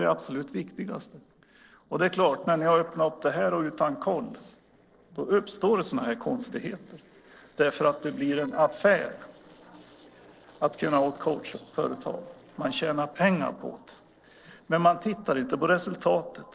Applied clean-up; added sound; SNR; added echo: neural separator model SepFormer DNS4.